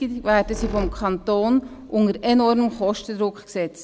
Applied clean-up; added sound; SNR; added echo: none; Squeak; 14 dB; none.